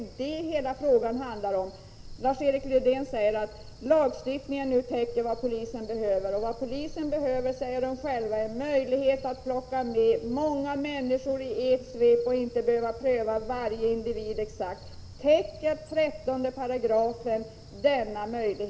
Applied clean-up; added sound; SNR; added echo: none; Cricket; 17 dB; none.